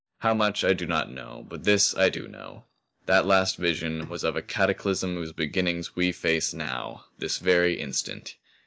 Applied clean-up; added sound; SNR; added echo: neural mask model DeepFilterNet 3.